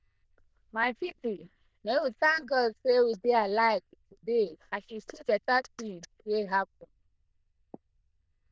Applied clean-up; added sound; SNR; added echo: neural diffusion model UNIVERSE++.